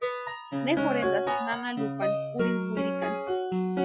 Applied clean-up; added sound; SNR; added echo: classical method Wiener filter.